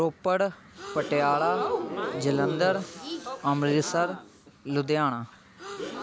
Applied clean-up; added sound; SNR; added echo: none; Crowd / Gasp; 7 dB; none.